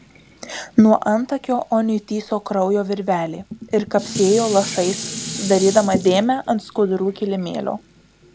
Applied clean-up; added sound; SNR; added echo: none; Dishes, pots, and pans; 12 dB; none.